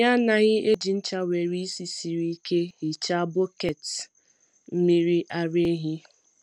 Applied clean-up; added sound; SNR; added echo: none; none; none; none.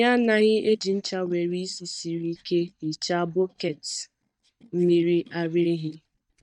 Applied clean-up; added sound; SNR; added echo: neural mask model DeepFilterNet 3.